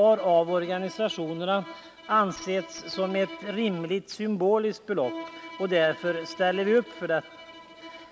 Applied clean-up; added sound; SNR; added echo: none; Bowed string instrument; 17 dB; none.